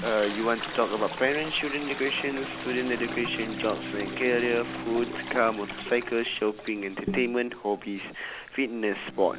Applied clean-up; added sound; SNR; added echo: none; Bowed string instrument + Toilet flush; 9 dB; none.